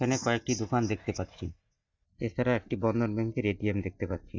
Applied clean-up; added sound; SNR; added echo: neural mask model DeepFilterNet 3.